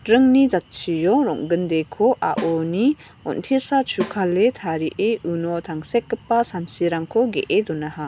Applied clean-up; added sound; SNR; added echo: none; Snare drum; 16 dB; none.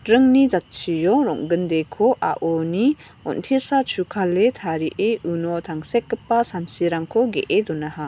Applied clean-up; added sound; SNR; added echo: none; none; none; none.